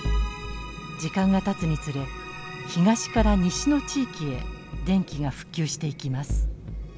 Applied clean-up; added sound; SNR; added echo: none; Chirp, tweet; 17 dB; none.